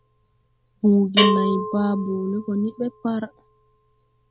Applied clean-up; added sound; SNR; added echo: none; Bell; 5 dB; none.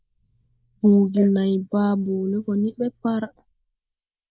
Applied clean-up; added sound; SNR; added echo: neural mask model Resemble Enhance denoiser.